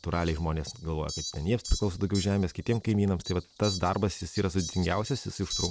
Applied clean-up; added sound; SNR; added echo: none; Fowl; 12 dB; none.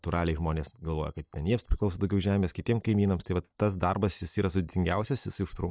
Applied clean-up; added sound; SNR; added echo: neural mask model DeepFilterNet 3.